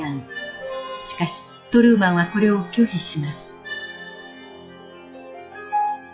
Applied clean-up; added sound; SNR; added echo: classical method log-MMSE.